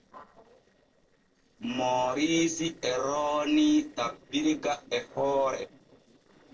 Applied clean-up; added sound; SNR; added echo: neural separator model SepFormer DNS4.